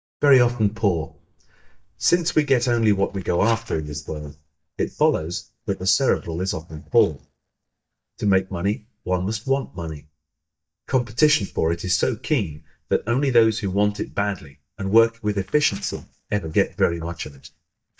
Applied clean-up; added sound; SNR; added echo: neural mask model DeepFilterNet 3.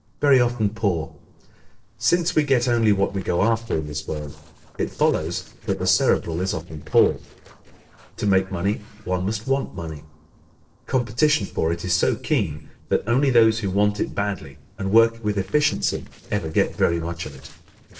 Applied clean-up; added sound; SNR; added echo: neural separator model SepFormer DNS4.